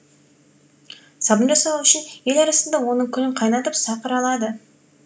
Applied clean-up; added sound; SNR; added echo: none; none; none; none.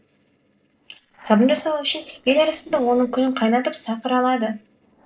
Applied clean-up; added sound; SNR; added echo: neural separator model SepFormer DNS4.